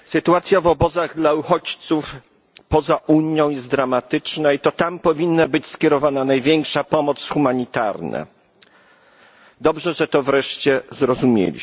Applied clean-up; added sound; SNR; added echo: none; none; none; none.